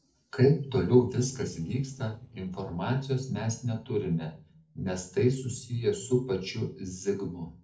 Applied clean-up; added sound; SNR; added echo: neural separator model SepFormer DNS4.